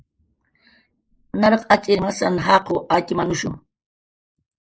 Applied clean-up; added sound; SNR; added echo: neural mask model Resemble Enhance denoiser.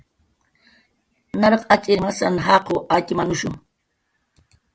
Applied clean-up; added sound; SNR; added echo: none; none; none; none.